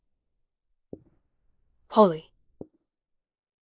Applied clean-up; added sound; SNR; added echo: neural mask model Resemble Enhance denoiser.